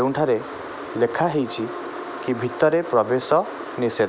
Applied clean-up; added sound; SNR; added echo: none; none; none; none.